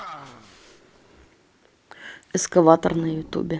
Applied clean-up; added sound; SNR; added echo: none; Animal; 19 dB; none.